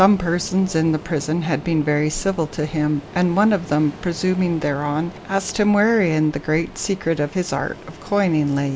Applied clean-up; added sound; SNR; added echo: none; Ocean; 18 dB; none.